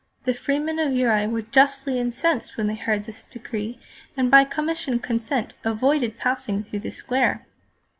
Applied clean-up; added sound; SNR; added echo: none; none; none; none.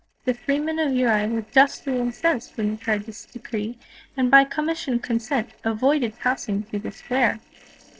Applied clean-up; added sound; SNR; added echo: neural separator model SepFormer DNS4.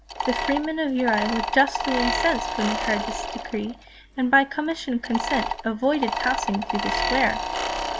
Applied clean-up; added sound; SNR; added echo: none; Mechanisms; 3 dB; none.